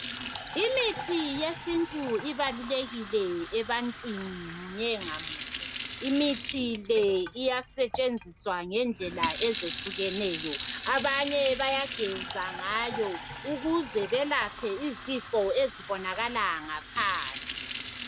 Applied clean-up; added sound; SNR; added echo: none; Fill (with liquid) / Sink (filling or washing); 9 dB; none.